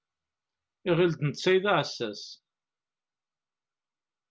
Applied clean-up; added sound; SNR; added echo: none; none; none; none.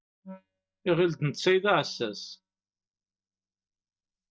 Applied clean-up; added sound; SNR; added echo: neural mask model DeepFilterNet 3.